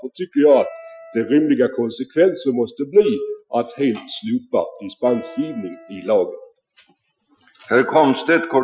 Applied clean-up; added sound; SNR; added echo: classical method Wiener filter.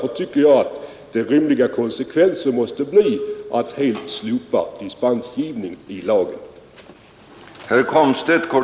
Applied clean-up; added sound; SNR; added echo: none; none; none; none.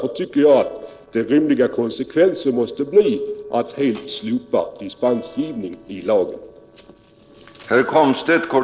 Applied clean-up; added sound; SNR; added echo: neural separator model SepFormer DNS4.